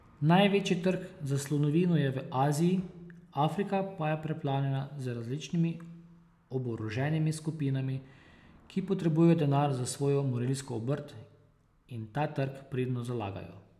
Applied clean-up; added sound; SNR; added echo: none; none; none; none.